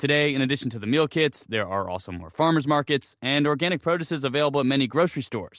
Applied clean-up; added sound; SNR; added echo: none; none; none; none.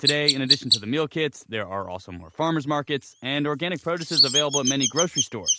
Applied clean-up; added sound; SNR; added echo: none; Chirp, tweet; 0 dB; none.